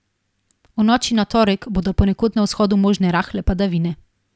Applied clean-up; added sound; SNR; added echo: none; none; none; none.